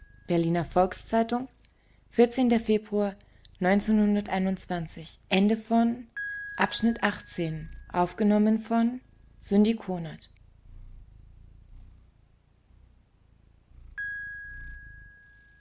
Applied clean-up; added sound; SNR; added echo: none; Piano + Purr; 17 dB; none.